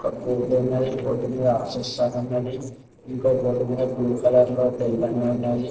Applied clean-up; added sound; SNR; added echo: neural separator model SepFormer DNS4.